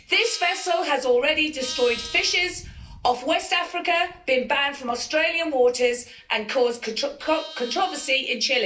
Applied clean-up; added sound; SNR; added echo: none; Livestock, farm animals, working animals; 18 dB; reverberation time 0.3 s.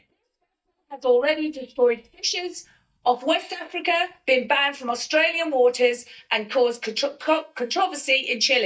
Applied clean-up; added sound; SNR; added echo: neural mask model DeepFilterNet 3.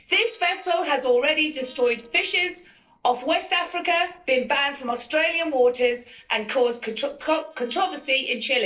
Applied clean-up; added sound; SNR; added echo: neural separator model SepFormer DNS4.